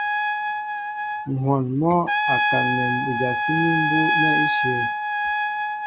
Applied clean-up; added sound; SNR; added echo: none; Trumpet; -3 dB; none.